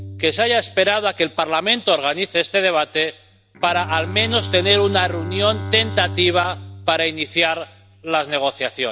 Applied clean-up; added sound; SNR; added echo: none; Bowed string instrument; 12 dB; none.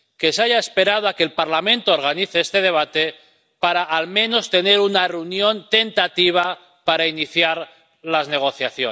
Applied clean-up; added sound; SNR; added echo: none; none; none; none.